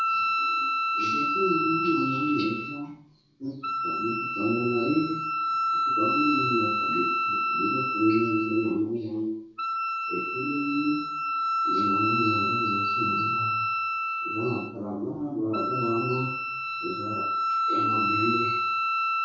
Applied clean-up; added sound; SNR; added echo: none; Wind instrument, woodwind instrument; -2 dB; reverberation time 0.6 s.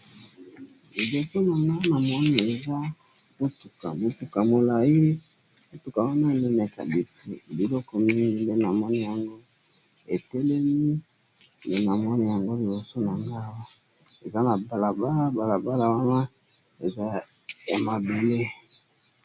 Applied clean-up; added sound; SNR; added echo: none; none; none; none.